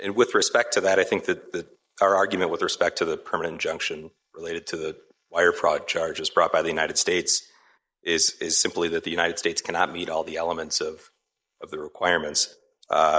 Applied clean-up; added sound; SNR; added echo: neural mask model Resemble Enhance denoiser.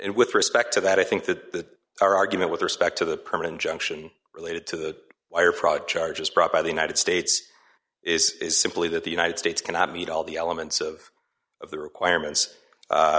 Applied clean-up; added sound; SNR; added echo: none; none; none; none.